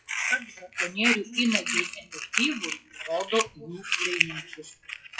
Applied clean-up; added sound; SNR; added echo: classical method WPE with log-MMSE.